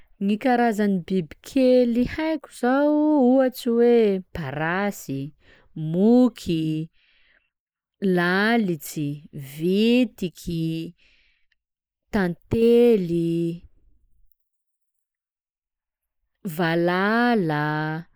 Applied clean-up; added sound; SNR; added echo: neural mask model Resemble Enhance denoiser.